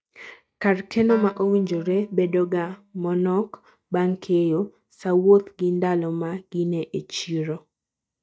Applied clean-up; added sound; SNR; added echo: neural mask model DeepFilterNet 3.